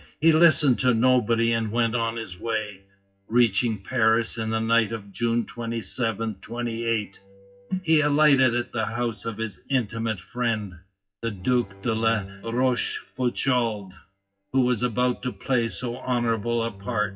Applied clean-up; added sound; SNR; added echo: classical method WPE with log-MMSE.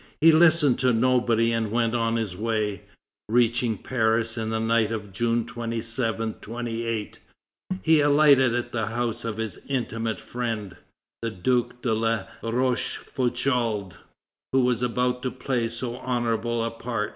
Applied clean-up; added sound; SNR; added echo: none; none; none; none.